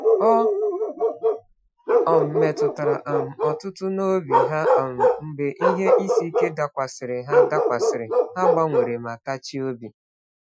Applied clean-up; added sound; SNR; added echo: classical method Wiener filter.